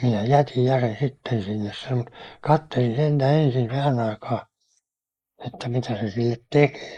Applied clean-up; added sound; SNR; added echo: neural mask model Resemble Enhance denoiser.